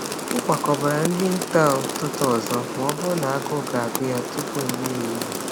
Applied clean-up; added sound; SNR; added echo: none; Rain; 4 dB; none.